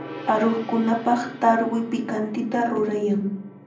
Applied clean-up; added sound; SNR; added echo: none; Gong; 17 dB; reverberation time 0.6 s.